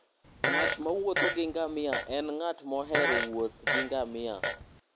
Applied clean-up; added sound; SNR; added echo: none; Fart; 0 dB; none.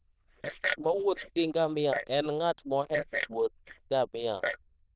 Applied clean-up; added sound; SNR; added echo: neural diffusion model UNIVERSE++.